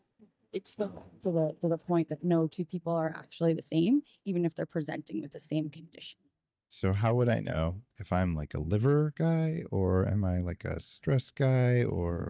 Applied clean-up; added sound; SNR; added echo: neural mask model DeepFilterNet 3.